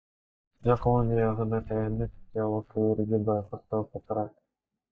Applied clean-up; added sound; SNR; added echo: neural mask model DeepFilterNet 3.